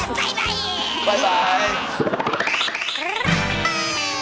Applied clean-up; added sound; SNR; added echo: none; none; none; none.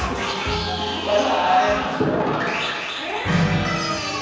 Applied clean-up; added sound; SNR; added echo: none; none; none; reverberation time 1.2 s.